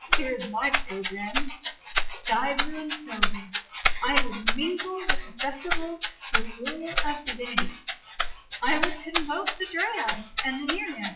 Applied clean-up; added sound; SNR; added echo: classical method WPE with log-MMSE.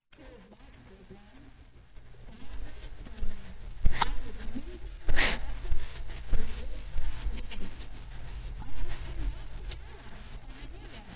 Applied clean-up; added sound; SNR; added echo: neural mask model DeepFilterNet 3.